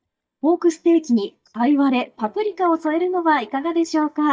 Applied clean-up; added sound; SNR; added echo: neural mask model DeepFilterNet 3.